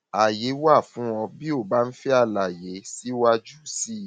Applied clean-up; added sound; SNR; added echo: none; none; none; none.